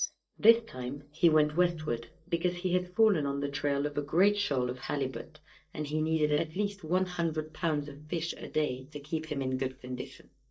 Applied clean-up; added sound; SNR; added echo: neural mask model DeepFilterNet 3.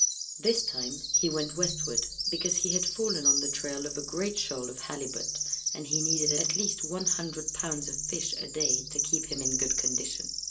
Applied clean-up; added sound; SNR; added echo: none; Bird vocalization, bird call, bird song; -4 dB; reverberation time 0.2 s.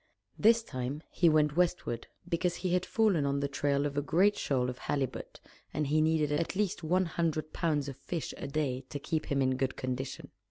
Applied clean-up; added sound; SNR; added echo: none; none; none; none.